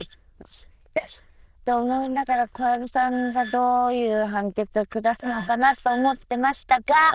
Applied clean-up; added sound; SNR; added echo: neural diffusion model UNIVERSE++.